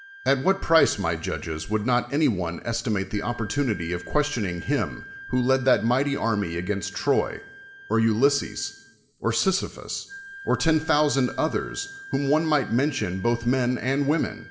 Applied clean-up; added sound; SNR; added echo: none; Wind instrument, woodwind instrument; 19 dB; reverberation time 0.7 s.